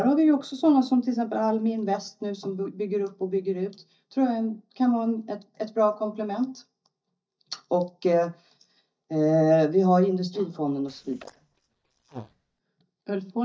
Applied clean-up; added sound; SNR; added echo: neural mask model DeepFilterNet 3.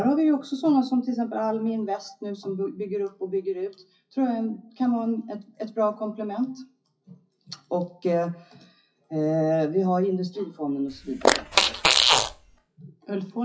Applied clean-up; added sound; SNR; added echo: classical method WPE with log-MMSE.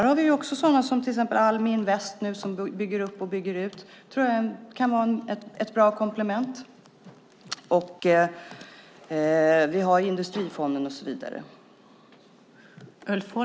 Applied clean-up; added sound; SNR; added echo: none; none; none; none.